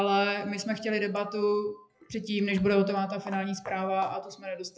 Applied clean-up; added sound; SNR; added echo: classical method WPE with log-MMSE.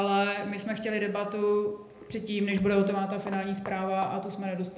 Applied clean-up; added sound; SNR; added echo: none; Walk, footsteps; 19 dB; reverberation time 0.7 s.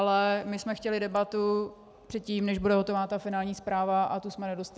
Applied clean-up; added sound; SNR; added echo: none; none; none; none.